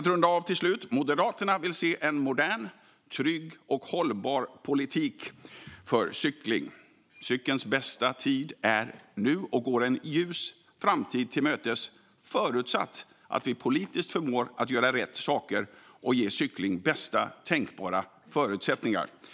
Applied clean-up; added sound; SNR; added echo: none; none; none; none.